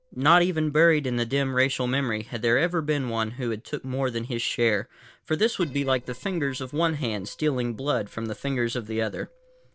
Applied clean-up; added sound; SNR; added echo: neural separator model SepFormer DNS4.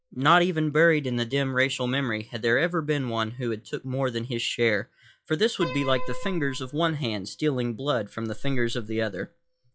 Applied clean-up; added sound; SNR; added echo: classical method log-MMSE.